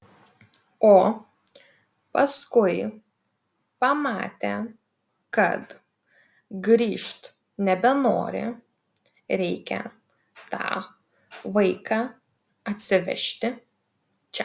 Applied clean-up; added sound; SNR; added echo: none; none; none; none.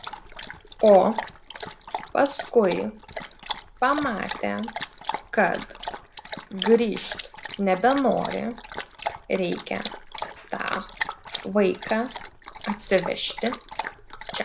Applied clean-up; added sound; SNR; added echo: none; Dog; 11 dB; none.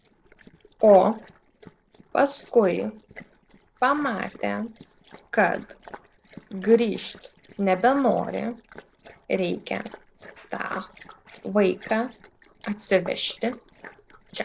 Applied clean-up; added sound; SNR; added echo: neural separator model SepFormer DNS4.